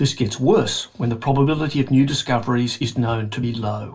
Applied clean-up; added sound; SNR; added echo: none; none; none; reverberation time 0.2 s.